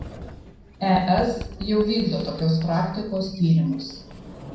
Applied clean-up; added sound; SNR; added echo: none; Sliding door; 15 dB; reverberation time 0.5 s.